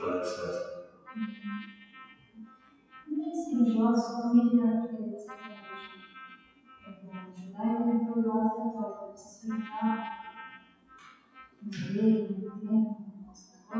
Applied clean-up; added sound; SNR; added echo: classical method WPE with log-MMSE.